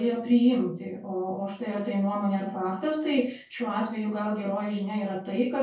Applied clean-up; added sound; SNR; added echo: none; none; none; reverberation time 0.2 s.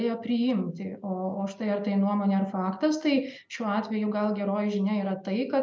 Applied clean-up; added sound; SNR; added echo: none; none; none; none.